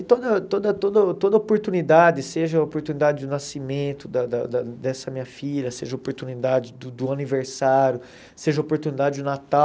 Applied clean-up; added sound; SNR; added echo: none; none; none; none.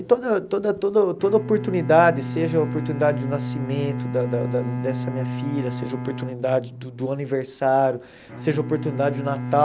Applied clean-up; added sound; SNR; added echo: none; Bowed string instrument; 7 dB; none.